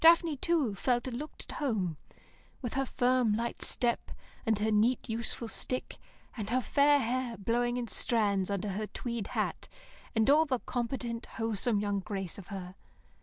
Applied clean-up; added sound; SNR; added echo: none; none; none; none.